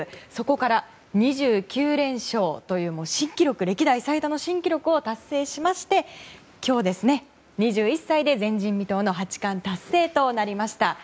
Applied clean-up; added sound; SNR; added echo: none; none; none; none.